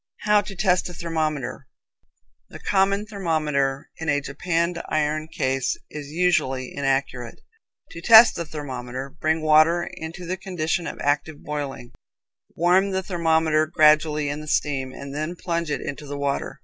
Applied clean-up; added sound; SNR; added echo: none; none; none; none.